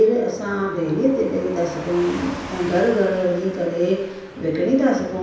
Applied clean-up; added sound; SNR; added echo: none; Car passing by / Truck; 16 dB; reverberation time 0.9 s.